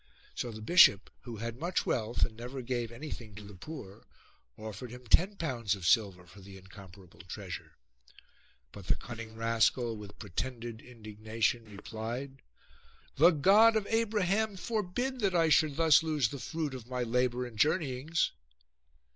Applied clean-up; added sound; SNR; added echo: neural mask model Resemble Enhance denoiser.